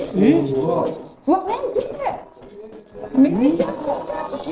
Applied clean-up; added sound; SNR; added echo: neural separator model SepFormer DNS4.